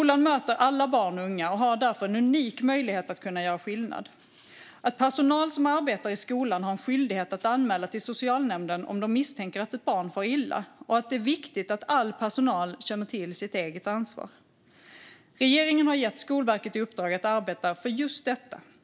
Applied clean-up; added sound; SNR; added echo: none; none; none; none.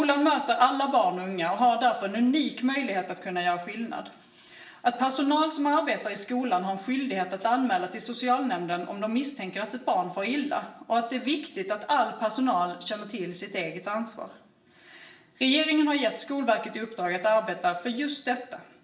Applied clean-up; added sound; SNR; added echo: none; none; none; reverberation time 0.6 s.